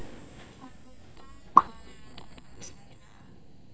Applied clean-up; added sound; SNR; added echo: neural mask model DeepFilterNet 3.